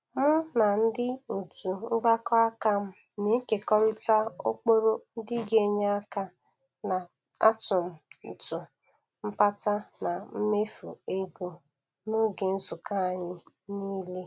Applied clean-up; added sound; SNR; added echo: none; none; none; none.